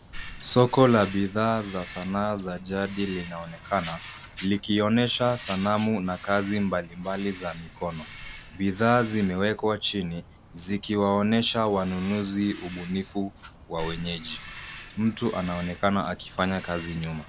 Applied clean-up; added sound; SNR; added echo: none; Bird vocalization, bird call, bird song; 17 dB; none.